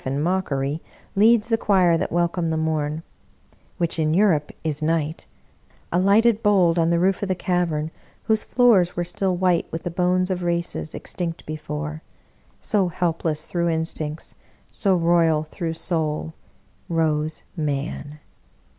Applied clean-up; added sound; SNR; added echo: none; none; none; none.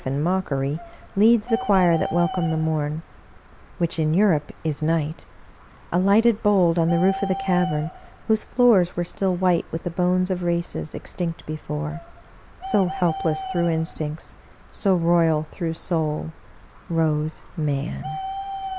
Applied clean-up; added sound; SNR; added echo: none; Bird; 13 dB; none.